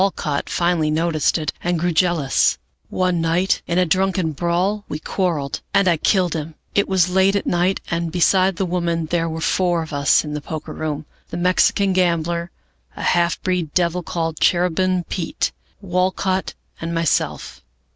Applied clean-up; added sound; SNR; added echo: none; none; none; none.